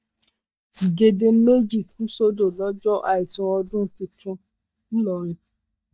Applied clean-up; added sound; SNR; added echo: neural mask model DeepFilterNet 3.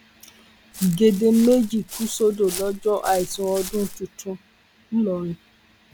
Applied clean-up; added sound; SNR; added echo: none; Walk, footsteps; 13 dB; none.